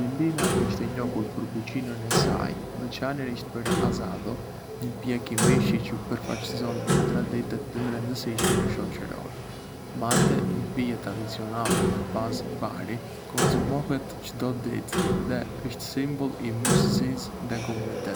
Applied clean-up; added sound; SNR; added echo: none; Clock; -3 dB; none.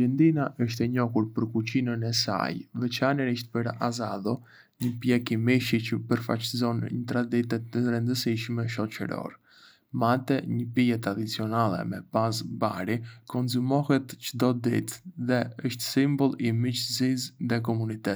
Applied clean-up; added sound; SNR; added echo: none; none; none; none.